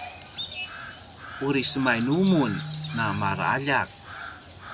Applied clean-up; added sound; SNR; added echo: none; Crow; 9 dB; none.